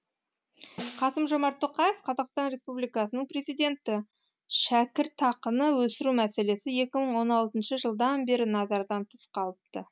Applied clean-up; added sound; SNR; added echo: none; Snare drum; 15 dB; none.